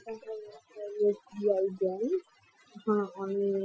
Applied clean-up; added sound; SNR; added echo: classical method Wiener filter.